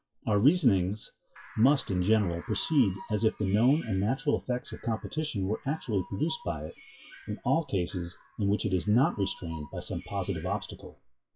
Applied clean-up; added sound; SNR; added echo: classical method WPE with log-MMSE.